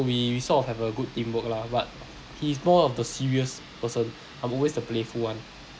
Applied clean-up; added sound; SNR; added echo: none; none; none; none.